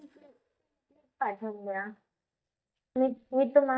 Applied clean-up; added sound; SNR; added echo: neural mask model DeepFilterNet 3.